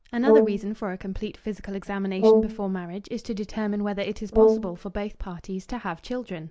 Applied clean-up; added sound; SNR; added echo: none; Brass instrument; -4 dB; none.